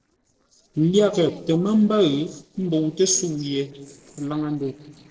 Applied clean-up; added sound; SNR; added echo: neural separator model SepFormer DNS4.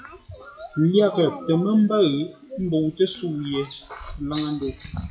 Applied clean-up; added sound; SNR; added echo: classical method WPE with log-MMSE.